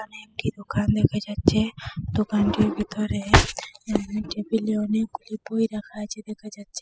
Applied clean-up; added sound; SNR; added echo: classical method spectral subtraction.